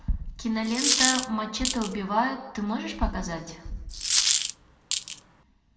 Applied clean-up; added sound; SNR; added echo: none; Coin (dropping); -2 dB; reverberation time 0.7 s.